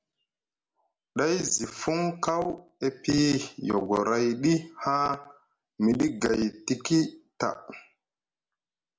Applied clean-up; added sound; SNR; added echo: none; none; none; none.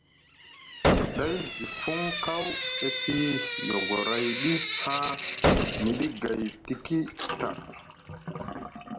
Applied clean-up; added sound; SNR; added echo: none; Gunshot, gunfire + Drip / Sink (filling or washing); -3 dB; none.